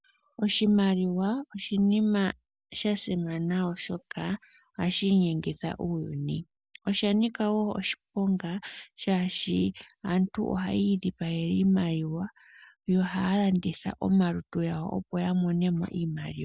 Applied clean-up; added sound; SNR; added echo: none; none; none; none.